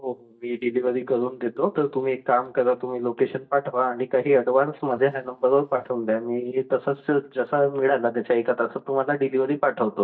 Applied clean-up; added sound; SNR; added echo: neural mask model DeepFilterNet 3.